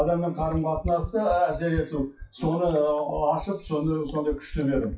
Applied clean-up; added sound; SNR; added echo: classical method WPE with log-MMSE.